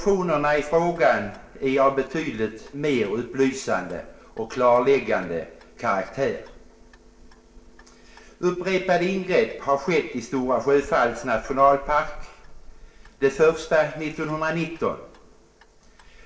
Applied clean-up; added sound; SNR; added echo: neural separator model SepFormer DNS4.